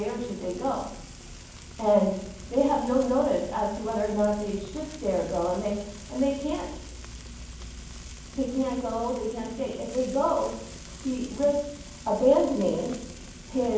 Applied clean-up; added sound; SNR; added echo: none; Frying (food); 14 dB; reverberation time 1.2 s.